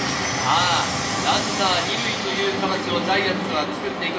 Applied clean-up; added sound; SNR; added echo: none; Guitar; 19 dB; reverberation time 0.7 s.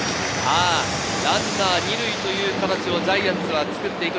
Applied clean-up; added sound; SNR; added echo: none; none; none; none.